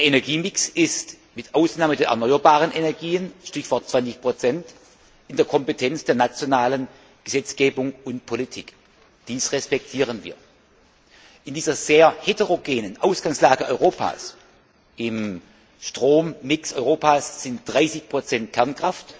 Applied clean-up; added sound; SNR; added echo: none; none; none; none.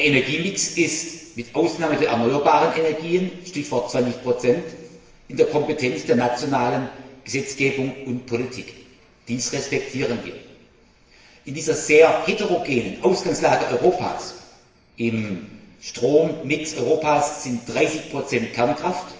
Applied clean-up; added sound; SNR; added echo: none; none; none; reverberation time 1.0 s.